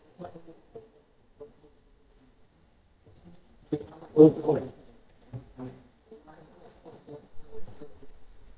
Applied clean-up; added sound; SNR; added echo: neural mask model DeepFilterNet 3.